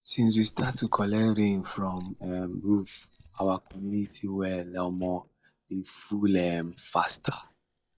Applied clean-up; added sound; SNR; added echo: neural mask model DeepFilterNet 3.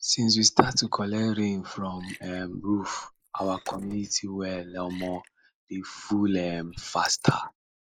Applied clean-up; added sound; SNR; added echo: neural mask model Resemble Enhance denoiser.